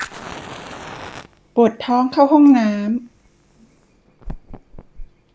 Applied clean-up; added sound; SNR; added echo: none; Fire; 17 dB; none.